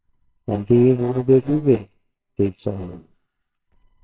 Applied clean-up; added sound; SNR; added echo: neural separator model SepFormer WHAMR!.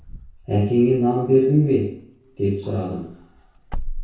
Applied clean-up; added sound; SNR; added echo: none; Wind / Car; 12 dB; reverberation time 0.6 s.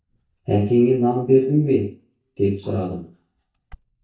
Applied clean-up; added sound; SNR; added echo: neural mask model DeepFilterNet 3.